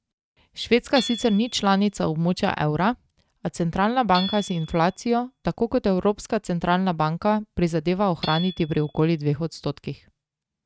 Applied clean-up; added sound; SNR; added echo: neural mask model RNNoise.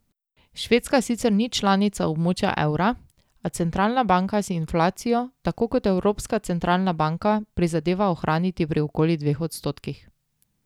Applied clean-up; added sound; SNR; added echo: none; none; none; none.